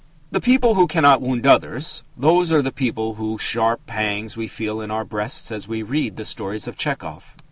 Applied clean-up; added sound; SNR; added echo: none; none; none; none.